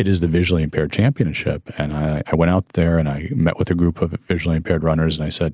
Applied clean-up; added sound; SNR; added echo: none; none; none; none.